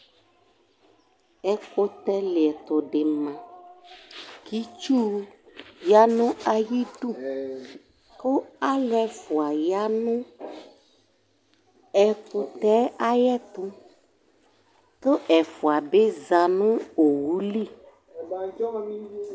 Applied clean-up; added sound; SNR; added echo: none; none; none; none.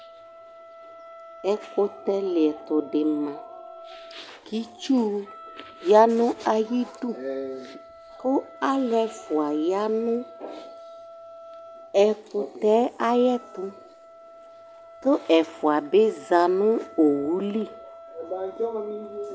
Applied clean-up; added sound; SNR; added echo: none; Wind instrument, woodwind instrument; 20 dB; none.